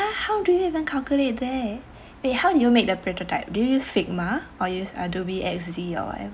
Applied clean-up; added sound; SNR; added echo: none; none; none; none.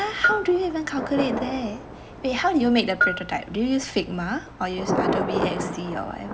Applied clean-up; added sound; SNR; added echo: none; Bell + Thunder; 3 dB; none.